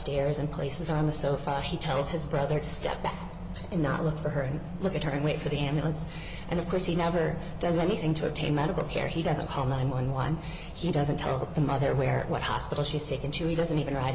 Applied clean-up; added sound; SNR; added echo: none; none; none; none.